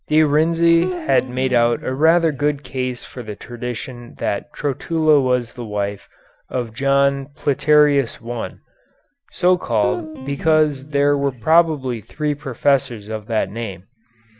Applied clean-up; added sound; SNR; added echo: none; Guitar; 11 dB; none.